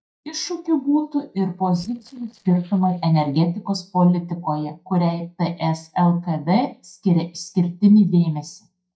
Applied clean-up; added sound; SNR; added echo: neural mask model DeepFilterNet 3.